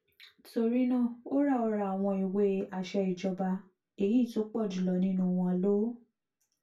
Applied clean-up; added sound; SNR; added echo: none; none; none; reverberation time 0.2 s.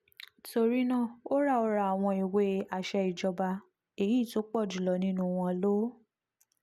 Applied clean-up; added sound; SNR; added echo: none; none; none; none.